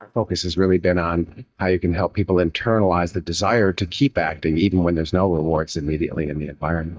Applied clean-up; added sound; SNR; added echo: neural mask model DeepFilterNet 3.